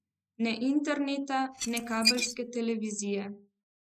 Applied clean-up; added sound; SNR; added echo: neural mask model Resemble Enhance denoiser.